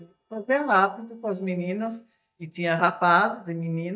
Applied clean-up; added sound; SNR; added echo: neural mask model DeepFilterNet 3.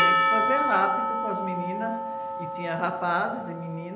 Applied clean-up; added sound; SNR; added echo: none; Percussion; -3 dB; reverberation time 1.0 s.